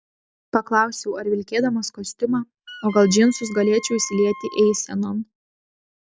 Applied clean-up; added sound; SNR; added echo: none; Wind instrument, woodwind instrument; 18 dB; none.